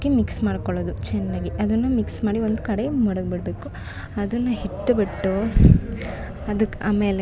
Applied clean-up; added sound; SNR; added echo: none; none; none; none.